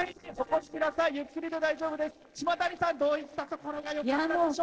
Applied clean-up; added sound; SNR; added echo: neural separator model SepFormer DNS4.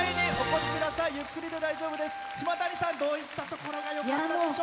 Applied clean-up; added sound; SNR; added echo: none; Wind instrument, woodwind instrument; 9 dB; none.